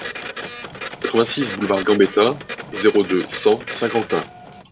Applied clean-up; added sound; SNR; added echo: none; Printer; 11 dB; none.